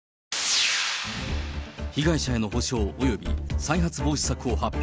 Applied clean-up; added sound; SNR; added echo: none; none; none; none.